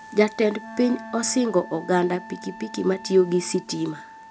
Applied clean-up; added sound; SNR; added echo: none; Wind instrument, woodwind instrument + Wind instrument, woodwind instrument; 16 dB; none.